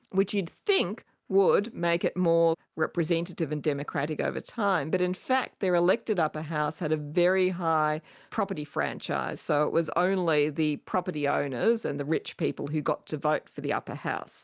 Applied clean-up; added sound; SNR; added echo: none; none; none; none.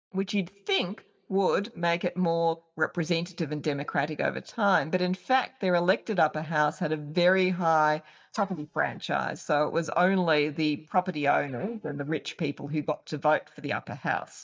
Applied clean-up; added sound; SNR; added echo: neural mask model DeepFilterNet 3.